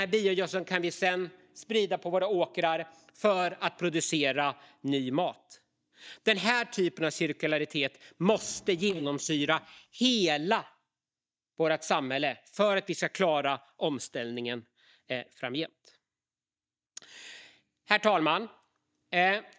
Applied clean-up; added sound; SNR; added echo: neural mask model DeepFilterNet 3.